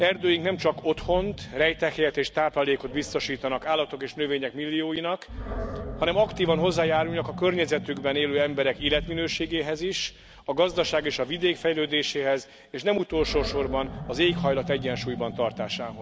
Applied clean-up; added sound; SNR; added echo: none; Animal; 11 dB; none.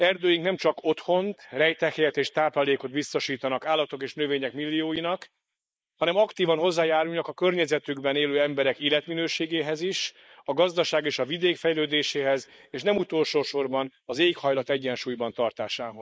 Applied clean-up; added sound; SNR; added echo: neural mask model Resemble Enhance denoiser.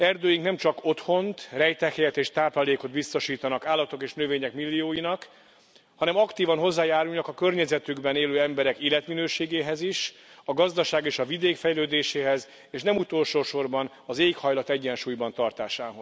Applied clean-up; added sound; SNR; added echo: none; none; none; none.